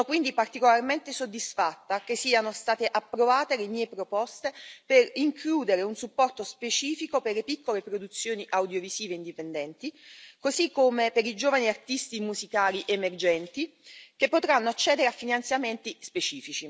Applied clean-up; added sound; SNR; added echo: none; none; none; none.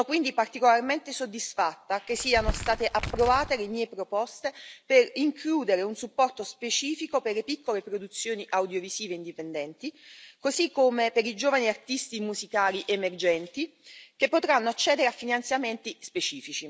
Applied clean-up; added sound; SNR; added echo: none; Crumpling, crinkling; 7 dB; none.